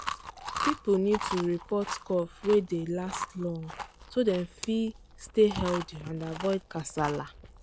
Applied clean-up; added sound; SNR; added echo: none; Chewing, mastication; 10 dB; none.